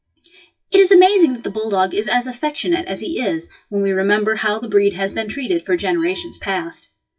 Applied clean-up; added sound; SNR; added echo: classical method WPE with log-MMSE.